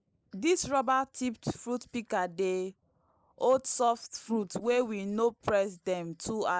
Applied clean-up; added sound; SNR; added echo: neural mask model Resemble Enhance denoiser.